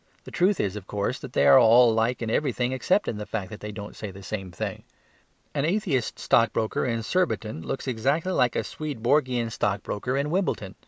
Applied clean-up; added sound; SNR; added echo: none; none; none; none.